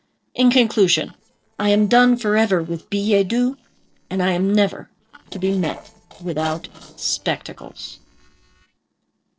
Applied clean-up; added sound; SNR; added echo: neural separator model SepFormer DNS4.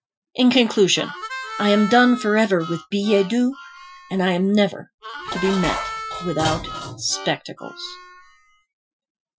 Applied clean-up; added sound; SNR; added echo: classical method Wiener filter.